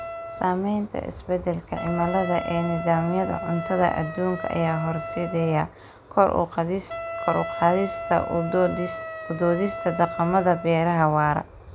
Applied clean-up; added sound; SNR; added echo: none; Wind instrument, woodwind instrument; 10 dB; none.